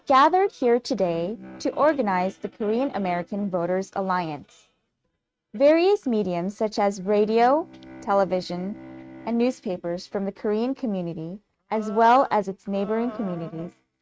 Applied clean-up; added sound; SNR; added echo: neural mask model RNNoise.